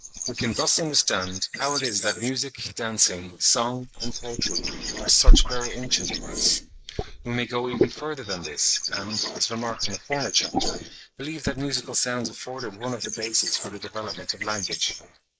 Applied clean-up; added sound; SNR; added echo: neural mask model Resemble Enhance denoiser.